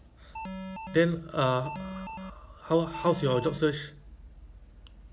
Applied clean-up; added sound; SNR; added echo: none; Alarm; 8 dB; none.